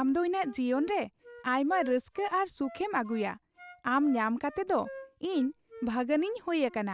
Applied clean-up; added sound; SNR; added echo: none; Wind instrument, woodwind instrument; 20 dB; none.